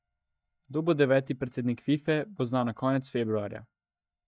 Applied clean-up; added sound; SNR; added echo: neural mask model DeepFilterNet 3.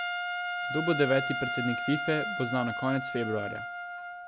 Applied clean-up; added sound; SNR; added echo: none; Trumpet; 2 dB; none.